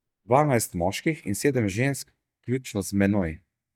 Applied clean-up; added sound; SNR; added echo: neural mask model DeepFilterNet 3.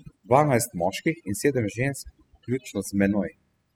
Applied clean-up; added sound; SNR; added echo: classical method spectral subtraction.